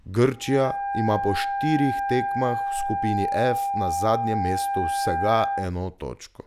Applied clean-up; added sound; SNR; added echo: none; Wind instrument, woodwind instrument; 2 dB; none.